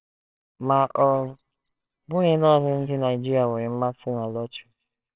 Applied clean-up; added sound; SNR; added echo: neural separator model SepFormer WHAMR!.